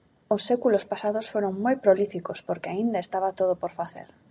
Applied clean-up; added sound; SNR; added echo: none; none; none; none.